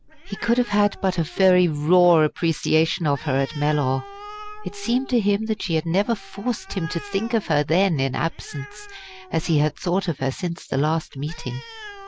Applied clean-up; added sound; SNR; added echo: none; Animal; 18 dB; none.